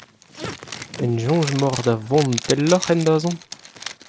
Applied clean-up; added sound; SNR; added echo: none; Zipper (clothing); 11 dB; none.